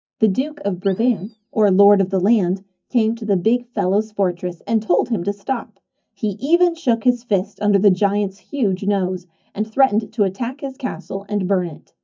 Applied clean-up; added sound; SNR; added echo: neural mask model DeepFilterNet 3.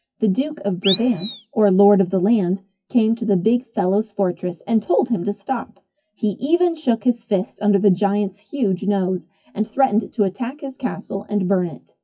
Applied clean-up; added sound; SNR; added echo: classical method WPE with log-MMSE.